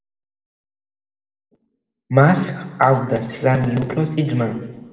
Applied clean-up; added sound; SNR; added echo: none; none; none; reverberation time 1.6 s.